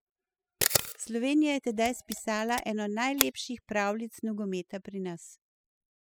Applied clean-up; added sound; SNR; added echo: classical method spectral subtraction.